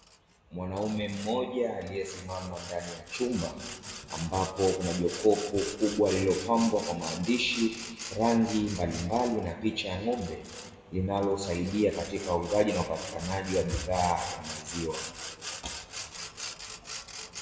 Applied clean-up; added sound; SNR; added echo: none; Sawing; 12 dB; reverberation time 1.7 s.